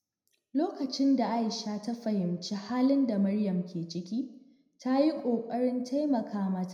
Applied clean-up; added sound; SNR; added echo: none; none; none; reverberation time 0.7 s.